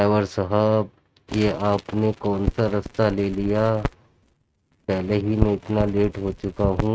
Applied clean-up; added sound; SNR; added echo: neural mask model RNNoise.